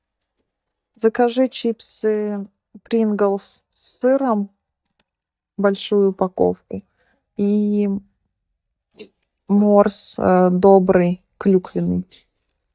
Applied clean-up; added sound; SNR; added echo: neural mask model DeepFilterNet 3.